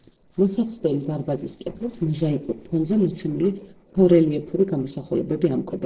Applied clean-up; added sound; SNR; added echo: neural separator model SepFormer DNS4.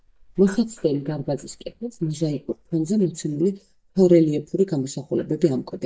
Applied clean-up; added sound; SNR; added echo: neural mask model DeepFilterNet 3.